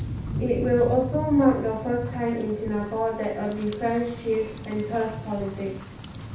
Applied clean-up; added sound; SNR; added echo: none; Rain; 8 dB; reverberation time 0.6 s.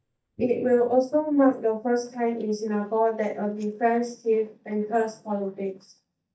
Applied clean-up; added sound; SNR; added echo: neural mask model DeepFilterNet 3.